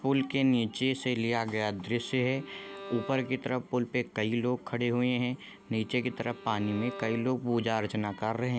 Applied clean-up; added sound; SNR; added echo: none; Bowed string instrument; 19 dB; none.